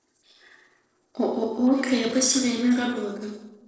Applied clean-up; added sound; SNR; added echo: neural separator model SepFormer DNS4.